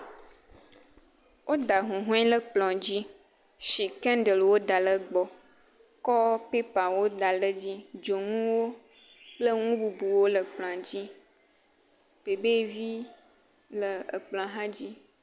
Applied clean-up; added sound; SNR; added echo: none; none; none; none.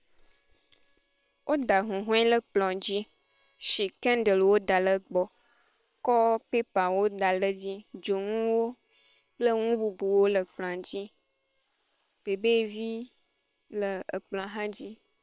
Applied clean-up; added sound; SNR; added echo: neural separator model SepFormer WHAM!.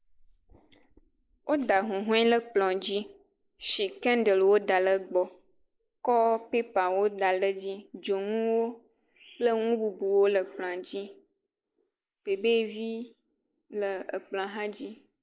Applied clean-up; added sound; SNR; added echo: neural mask model Resemble Enhance denoiser.